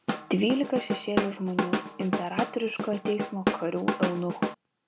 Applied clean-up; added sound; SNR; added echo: none; Drum / Drum kit; 1 dB; none.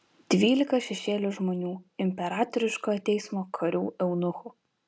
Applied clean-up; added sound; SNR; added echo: none; none; none; none.